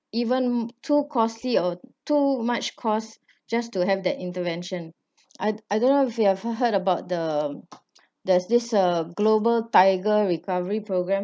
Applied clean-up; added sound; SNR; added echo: none; none; none; none.